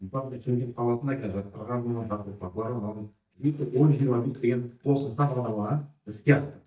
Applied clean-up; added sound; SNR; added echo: neural mask model DeepFilterNet 3.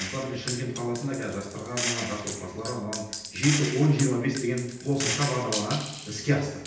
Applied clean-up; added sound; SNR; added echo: none; Gunshot, gunfire; 7 dB; reverberation time 0.9 s.